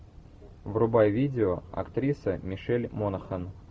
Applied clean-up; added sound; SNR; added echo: none; none; none; none.